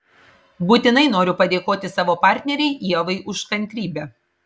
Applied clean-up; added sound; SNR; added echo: none; none; none; none.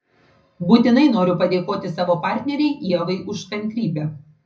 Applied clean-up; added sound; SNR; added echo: none; none; none; reverberation time 0.4 s.